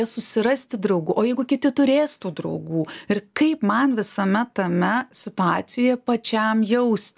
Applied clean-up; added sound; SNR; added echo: none; none; none; none.